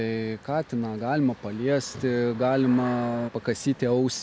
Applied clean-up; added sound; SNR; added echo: none; none; none; none.